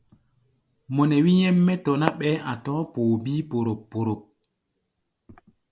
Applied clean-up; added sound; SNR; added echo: none; Fireworks; 14 dB; none.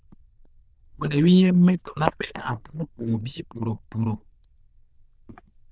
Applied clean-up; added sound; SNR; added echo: neural diffusion model UNIVERSE++.